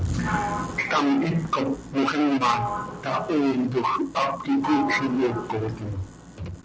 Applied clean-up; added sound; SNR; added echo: none; Sliding door; 10 dB; none.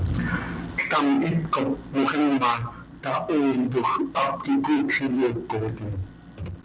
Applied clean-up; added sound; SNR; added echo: none; none; none; none.